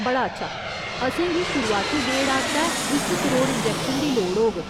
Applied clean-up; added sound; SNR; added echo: none; Aircraft; 2 dB; none.